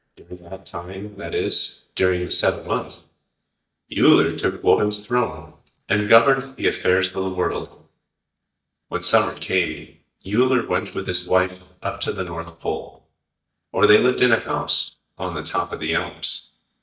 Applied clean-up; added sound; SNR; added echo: neural mask model DeepFilterNet 3.